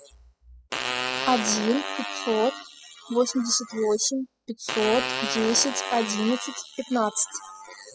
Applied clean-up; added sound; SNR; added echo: classical method spectral subtraction.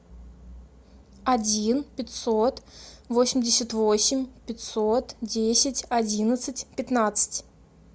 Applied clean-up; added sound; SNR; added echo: none; none; none; none.